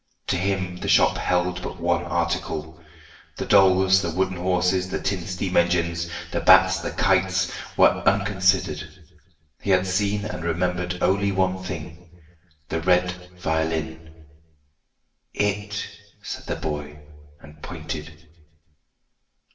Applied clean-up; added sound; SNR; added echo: none; none; none; reverberation time 0.8 s.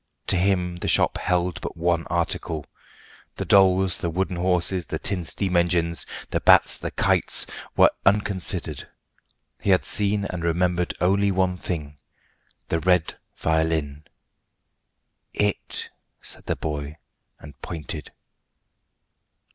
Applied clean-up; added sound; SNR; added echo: none; none; none; none.